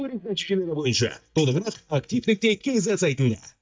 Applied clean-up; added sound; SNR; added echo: neural mask model DeepFilterNet 3.